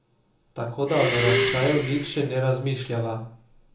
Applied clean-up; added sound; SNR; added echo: none; Breathing; 2 dB; reverberation time 1.0 s.